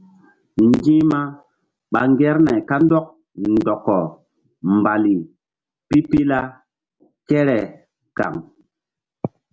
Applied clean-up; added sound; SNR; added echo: none; none; none; none.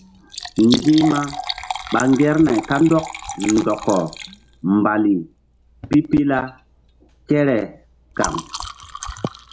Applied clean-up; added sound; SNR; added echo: none; Liquid; 13 dB; none.